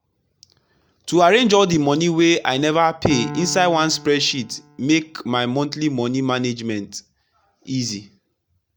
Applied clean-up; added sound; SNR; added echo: none; Piano; 15 dB; none.